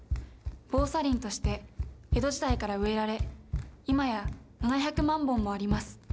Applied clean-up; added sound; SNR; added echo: none; Run; 4 dB; none.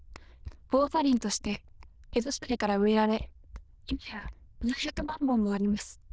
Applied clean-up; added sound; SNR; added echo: neural diffusion model UNIVERSE++.